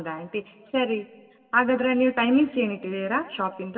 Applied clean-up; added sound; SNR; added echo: none; none; none; reverberation time 1.6 s.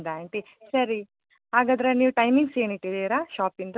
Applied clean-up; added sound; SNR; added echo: none; none; none; none.